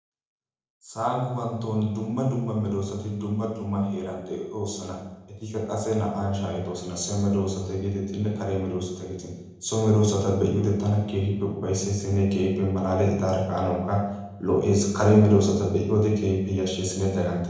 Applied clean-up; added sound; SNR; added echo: none; none; none; reverberation time 0.9 s.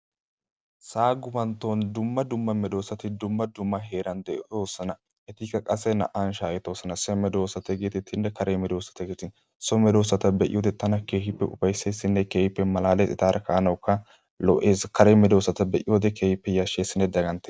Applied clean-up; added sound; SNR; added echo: none; none; none; none.